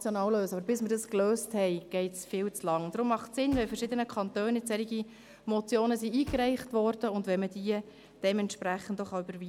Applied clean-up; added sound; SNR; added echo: none; Thump, thud; 19 dB; none.